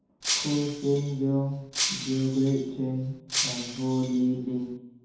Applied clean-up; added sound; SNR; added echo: none; Shatter; 6 dB; reverberation time 1.2 s.